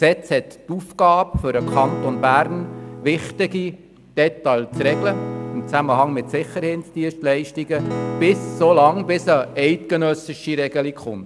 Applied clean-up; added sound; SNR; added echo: none; Acoustic guitar / Strum; 9 dB; none.